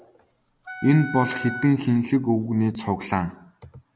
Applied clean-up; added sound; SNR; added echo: none; Wind instrument, woodwind instrument; 12 dB; none.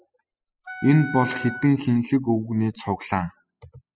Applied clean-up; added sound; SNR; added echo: classical method spectral subtraction.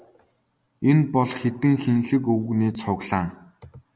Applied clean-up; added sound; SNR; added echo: none; none; none; none.